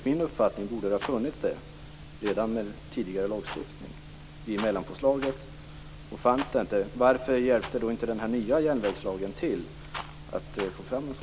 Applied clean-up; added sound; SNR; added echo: none; Rattle; 17 dB; none.